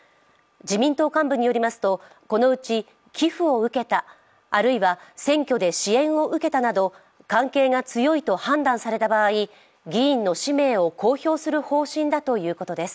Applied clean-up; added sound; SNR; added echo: none; none; none; none.